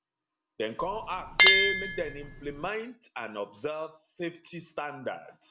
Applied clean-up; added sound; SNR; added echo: none; Chink, clink; -5 dB; none.